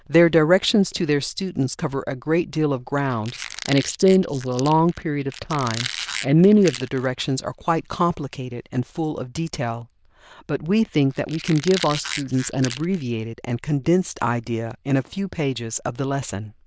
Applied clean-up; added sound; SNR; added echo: neural diffusion model UNIVERSE++.